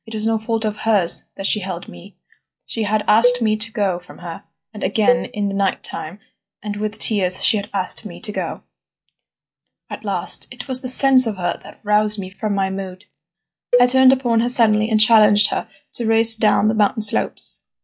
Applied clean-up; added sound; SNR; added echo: classical method log-MMSE.